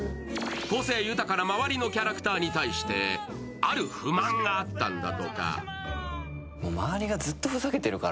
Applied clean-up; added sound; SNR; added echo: none; none; none; none.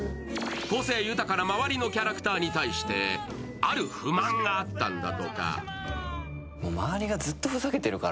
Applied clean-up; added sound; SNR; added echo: none; Drawer open or close; 19 dB; none.